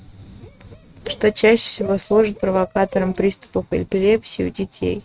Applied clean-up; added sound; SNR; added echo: neural mask model RNNoise.